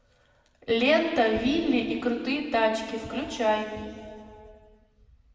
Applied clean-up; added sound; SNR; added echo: none; none; none; reverberation time 2.2 s.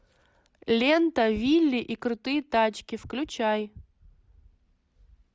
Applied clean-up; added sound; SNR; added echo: none; none; none; none.